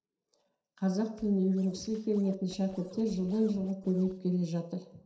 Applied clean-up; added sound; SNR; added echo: neural separator model SepFormer DNS4.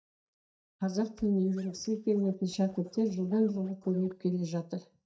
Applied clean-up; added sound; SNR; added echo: neural mask model DeepFilterNet 3.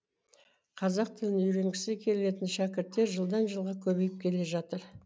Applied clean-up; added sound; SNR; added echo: none; none; none; none.